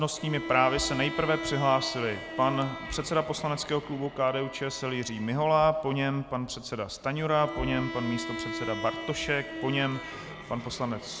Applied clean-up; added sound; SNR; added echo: none; Bowed string instrument; 10 dB; none.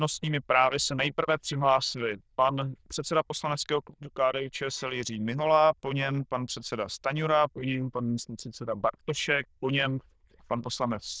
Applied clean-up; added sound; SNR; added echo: neural diffusion model UNIVERSE++.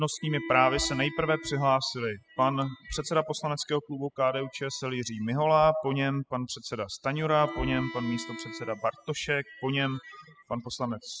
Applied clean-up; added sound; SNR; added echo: classical method spectral subtraction.